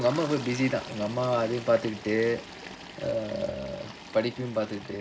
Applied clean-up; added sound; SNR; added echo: none; Toilet flush; 13 dB; none.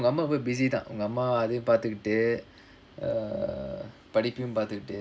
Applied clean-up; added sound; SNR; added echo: none; none; none; none.